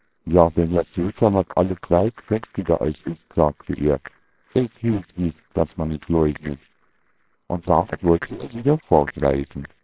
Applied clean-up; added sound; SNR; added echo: neural separator model SepFormer WHAMR!.